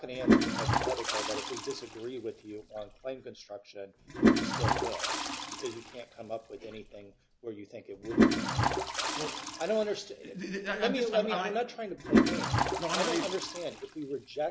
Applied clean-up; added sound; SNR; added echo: none; Toilet flush; -4 dB; none.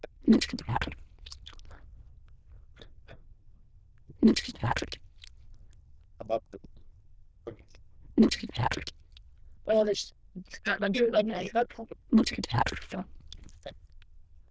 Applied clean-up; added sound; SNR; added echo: neural diffusion model UNIVERSE++.